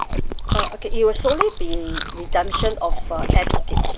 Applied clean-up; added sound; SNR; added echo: neural mask model Resemble Enhance denoiser.